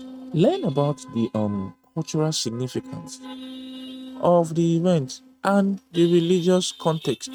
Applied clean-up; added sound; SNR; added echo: neural mask model RNNoise.